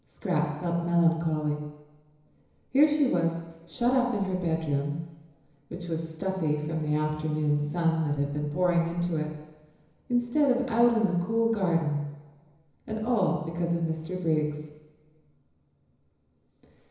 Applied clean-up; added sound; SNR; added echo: none; none; none; reverberation time 1.0 s.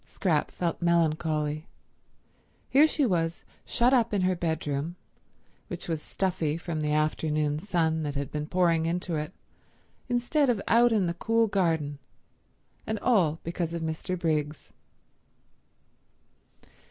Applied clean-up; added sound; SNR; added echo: none; none; none; none.